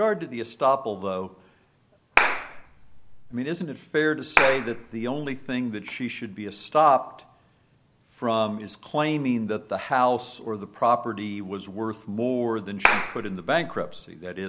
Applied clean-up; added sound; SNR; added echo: none; Clapping; -1 dB; none.